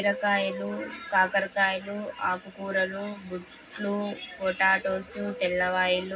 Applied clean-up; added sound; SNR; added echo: none; Bird; 17 dB; reverberation time 0.4 s.